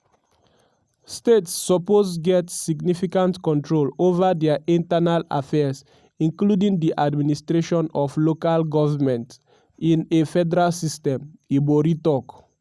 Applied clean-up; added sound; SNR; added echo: none; none; none; none.